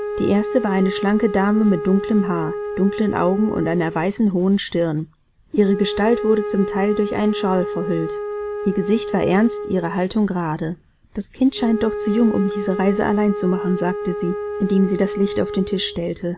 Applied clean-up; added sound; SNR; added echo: none; Wind instrument, woodwind instrument; 7 dB; none.